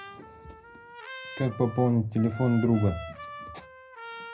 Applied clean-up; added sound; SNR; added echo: none; Trumpet; 14 dB; reverberation time 0.3 s.